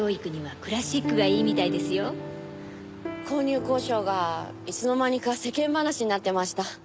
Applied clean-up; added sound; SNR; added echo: none; none; none; none.